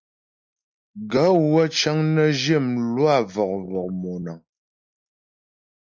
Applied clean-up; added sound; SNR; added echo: neural mask model Resemble Enhance denoiser.